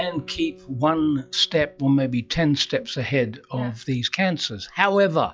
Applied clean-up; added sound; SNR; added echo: classical method log-MMSE.